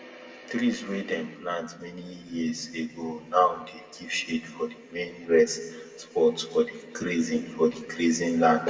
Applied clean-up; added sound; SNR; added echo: none; none; none; reverberation time 1.3 s.